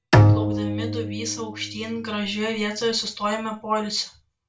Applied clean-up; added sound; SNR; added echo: none; Bowed string instrument; -5 dB; reverberation time 0.3 s.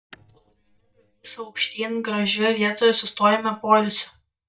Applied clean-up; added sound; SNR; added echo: neural mask model DeepFilterNet 3.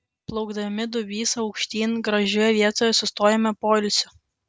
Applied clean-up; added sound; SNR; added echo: none; none; none; none.